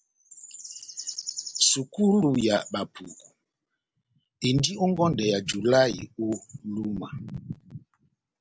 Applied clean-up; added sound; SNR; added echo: none; none; none; none.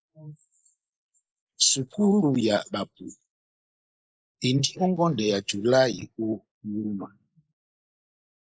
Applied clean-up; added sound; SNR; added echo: neural mask model Resemble Enhance denoiser.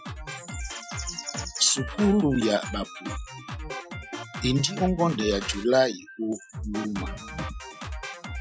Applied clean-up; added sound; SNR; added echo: classical method Wiener filter.